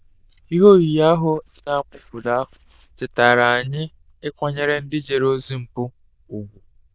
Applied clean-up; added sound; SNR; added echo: neural diffusion model UNIVERSE++.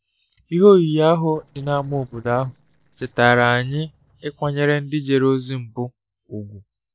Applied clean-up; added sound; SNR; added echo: neural separator model SepFormer DNS4.